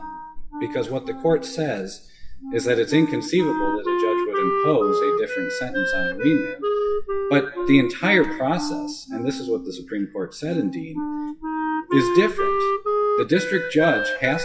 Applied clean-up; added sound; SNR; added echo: classical method WPE with log-MMSE.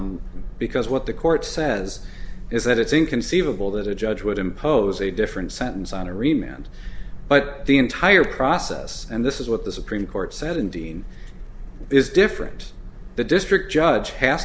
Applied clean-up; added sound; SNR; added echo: none; none; none; none.